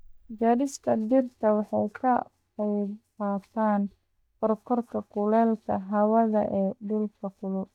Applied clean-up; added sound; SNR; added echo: neural mask model DeepFilterNet 3.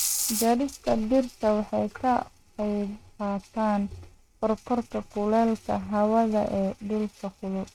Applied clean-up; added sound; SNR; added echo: neural mask model RNNoise.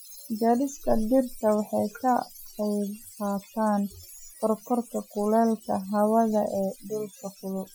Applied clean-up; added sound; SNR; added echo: classical method Wiener filter.